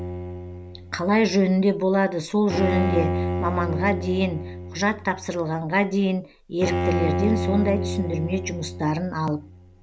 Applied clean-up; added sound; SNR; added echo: none; Bowed string instrument; 4 dB; none.